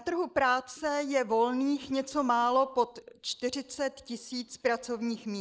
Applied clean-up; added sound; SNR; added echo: neural mask model Resemble Enhance denoiser.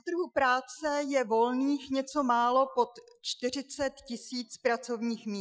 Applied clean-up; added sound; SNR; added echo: classical method Wiener filter.